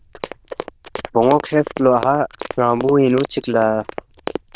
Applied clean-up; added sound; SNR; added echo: neural diffusion model UNIVERSE++.